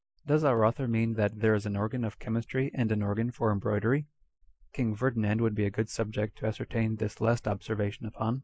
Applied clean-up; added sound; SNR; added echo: neural mask model Resemble Enhance denoiser.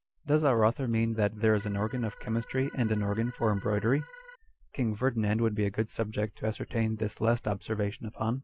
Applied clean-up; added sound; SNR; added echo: none; Organ; 20 dB; none.